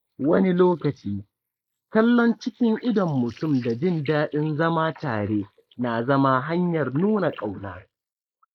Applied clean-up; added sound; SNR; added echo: neural mask model Resemble Enhance denoiser.